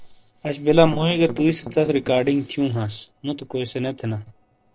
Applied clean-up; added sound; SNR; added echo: neural separator model SepFormer DNS4.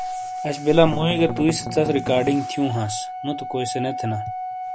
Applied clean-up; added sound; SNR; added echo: none; Strum + Organ; 6 dB; none.